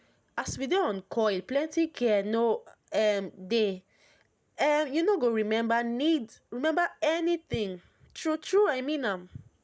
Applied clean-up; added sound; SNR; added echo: none; none; none; none.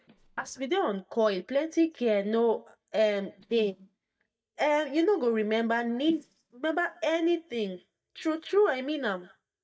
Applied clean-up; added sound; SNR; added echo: neural mask model DeepFilterNet 3.